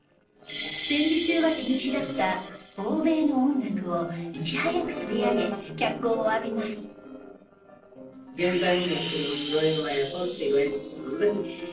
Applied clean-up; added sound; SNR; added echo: neural separator model SepFormer DNS4.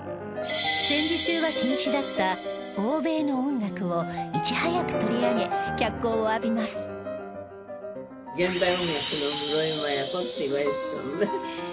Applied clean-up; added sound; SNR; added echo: none; none; none; none.